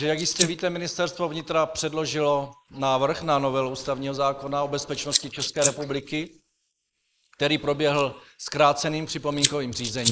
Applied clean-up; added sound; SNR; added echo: neural mask model Resemble Enhance denoiser.